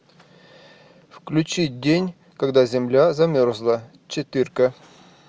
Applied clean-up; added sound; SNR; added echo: none; none; none; none.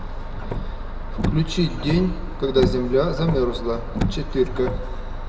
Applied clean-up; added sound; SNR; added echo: none; Car; 2 dB; reverberation time 1.0 s.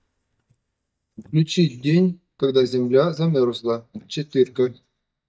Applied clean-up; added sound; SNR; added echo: neural mask model DeepFilterNet 3.